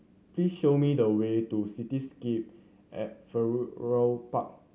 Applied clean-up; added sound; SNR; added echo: none; none; none; none.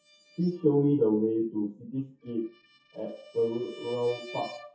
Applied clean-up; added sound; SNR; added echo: classical method WPE with log-MMSE.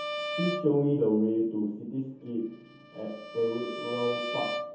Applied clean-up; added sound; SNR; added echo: none; Bowed string instrument; 8 dB; reverberation time 0.6 s.